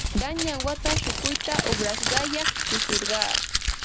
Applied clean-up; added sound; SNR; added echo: none; Crumpling, crinkling; -5 dB; none.